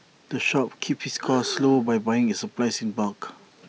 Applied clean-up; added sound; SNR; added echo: none; Breathing; 15 dB; none.